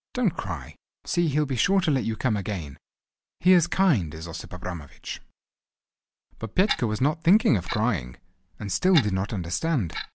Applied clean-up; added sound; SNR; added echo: none; Clock; 10 dB; none.